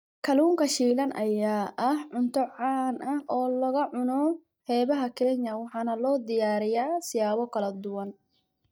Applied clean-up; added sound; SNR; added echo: neural mask model DeepFilterNet 3.